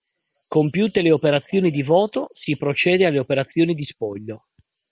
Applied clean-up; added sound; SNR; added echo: none; none; none; none.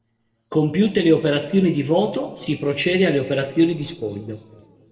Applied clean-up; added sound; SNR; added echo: neural separator model SepFormer DNS4.